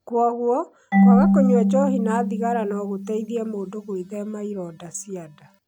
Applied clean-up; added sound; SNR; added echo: none; Marimba, xylophone / Wood; -3 dB; none.